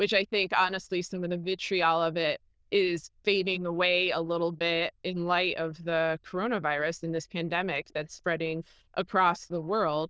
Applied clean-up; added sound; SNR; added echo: neural diffusion model UNIVERSE++.